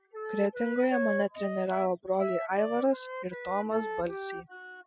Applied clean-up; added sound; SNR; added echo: classical method spectral subtraction.